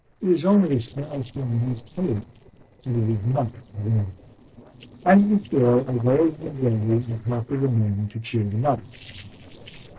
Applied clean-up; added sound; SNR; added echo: neural separator model SepFormer DNS4.